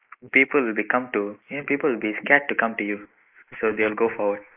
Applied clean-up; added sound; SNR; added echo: neural mask model Resemble Enhance denoiser.